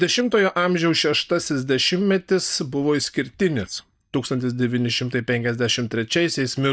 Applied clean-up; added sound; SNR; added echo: neural mask model DeepFilterNet 3.